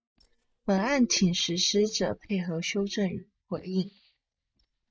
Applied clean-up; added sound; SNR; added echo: neural mask model DeepFilterNet 3.